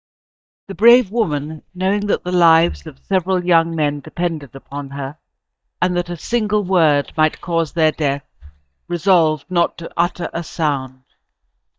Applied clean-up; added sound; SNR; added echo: neural mask model DeepFilterNet 3.